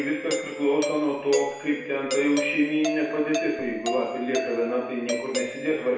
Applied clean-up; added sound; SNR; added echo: none; Doorbell; 7 dB; reverberation time 0.7 s.